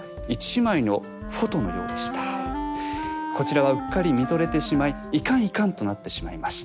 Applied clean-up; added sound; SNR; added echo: none; Wind instrument, woodwind instrument; 8 dB; none.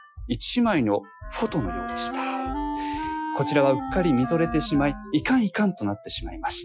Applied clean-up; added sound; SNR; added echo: classical method Wiener filter.